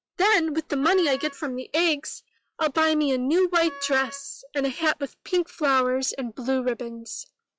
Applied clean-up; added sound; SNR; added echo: classical method log-MMSE.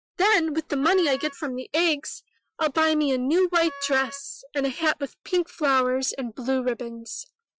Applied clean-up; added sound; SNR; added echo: classical method Wiener filter.